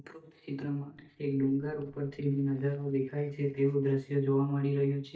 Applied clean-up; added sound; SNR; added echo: neural mask model DeepFilterNet 3.